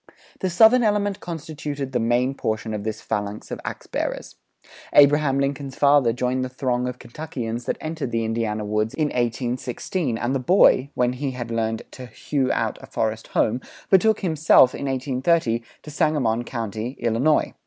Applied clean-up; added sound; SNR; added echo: none; none; none; none.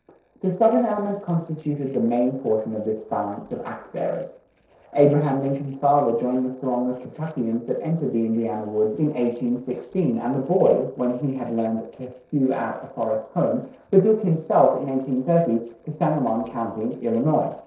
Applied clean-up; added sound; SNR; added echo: neural separator model SepFormer DNS4.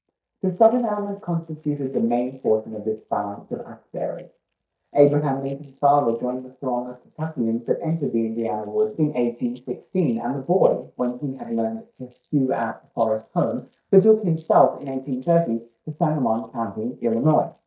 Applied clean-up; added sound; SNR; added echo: neural mask model DeepFilterNet 3.